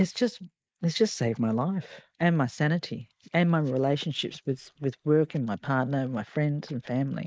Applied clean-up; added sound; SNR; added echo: neural mask model Resemble Enhance denoiser.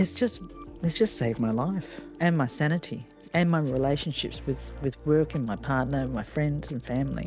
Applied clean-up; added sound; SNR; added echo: none; none; none; none.